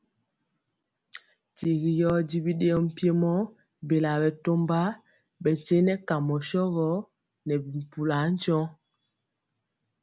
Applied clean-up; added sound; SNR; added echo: none; none; none; none.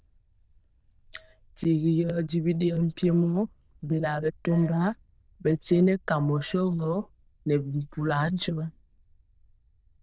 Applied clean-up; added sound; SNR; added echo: neural diffusion model UNIVERSE++.